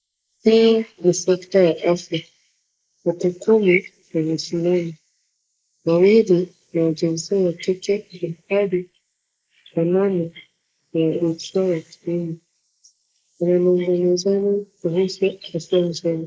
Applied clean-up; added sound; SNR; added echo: neural mask model Resemble Enhance denoiser.